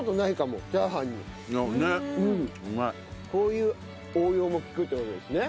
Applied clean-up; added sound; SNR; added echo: none; none; none; none.